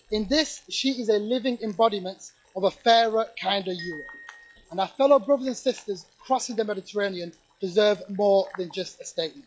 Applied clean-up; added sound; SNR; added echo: classical method log-MMSE.